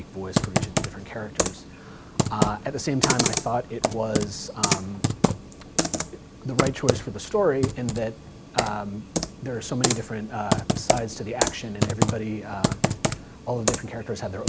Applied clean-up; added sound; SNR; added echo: none; Computer keyboard; -3 dB; none.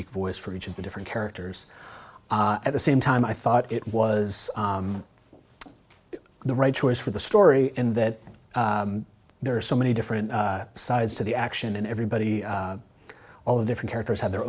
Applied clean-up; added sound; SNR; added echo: none; none; none; none.